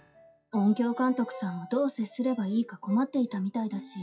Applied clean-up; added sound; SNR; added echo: classical method WPE with log-MMSE.